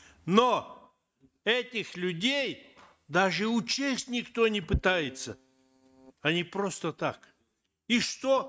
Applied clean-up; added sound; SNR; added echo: neural mask model RNNoise.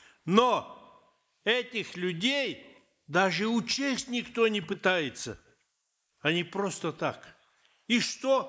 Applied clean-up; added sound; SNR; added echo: neural mask model Resemble Enhance denoiser.